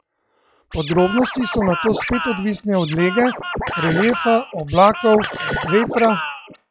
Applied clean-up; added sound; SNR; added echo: classical method log-MMSE.